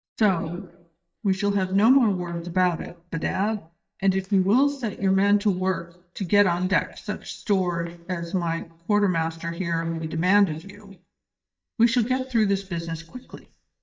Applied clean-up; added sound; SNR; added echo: neural mask model DeepFilterNet 3.